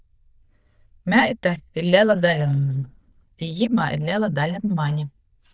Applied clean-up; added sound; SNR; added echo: neural diffusion model UNIVERSE++.